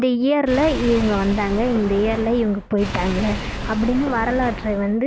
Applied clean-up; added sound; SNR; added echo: none; Engine / Car; 8 dB; none.